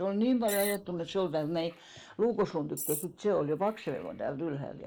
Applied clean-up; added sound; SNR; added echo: neural mask model Resemble Enhance denoiser.